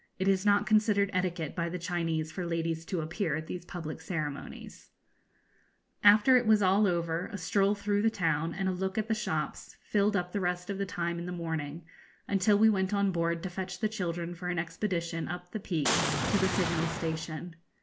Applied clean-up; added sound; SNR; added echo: none; Boom; 1 dB; none.